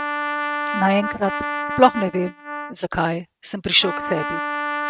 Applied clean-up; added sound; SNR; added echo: neural mask model RNNoise.